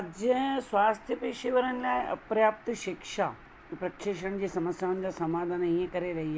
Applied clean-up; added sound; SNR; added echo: none; none; none; none.